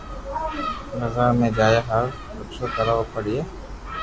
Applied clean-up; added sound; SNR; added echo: none; Gull, seagull; 9 dB; none.